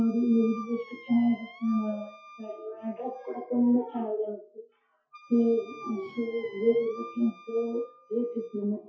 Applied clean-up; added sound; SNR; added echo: classical method WPE with log-MMSE.